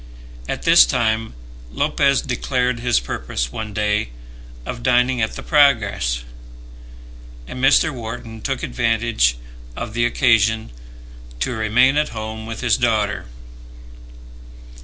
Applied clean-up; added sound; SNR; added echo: none; none; none; none.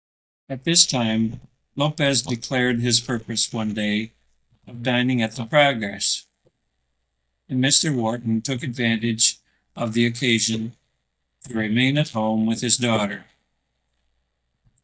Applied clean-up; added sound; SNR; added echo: neural mask model DeepFilterNet 3.